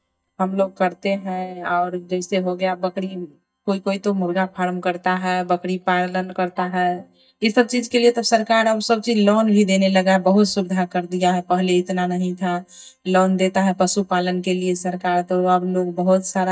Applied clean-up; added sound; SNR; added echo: neural mask model DeepFilterNet 3.